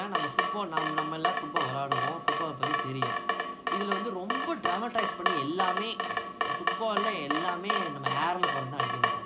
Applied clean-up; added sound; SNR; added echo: none; Drip / Water tap, faucet; -4 dB; none.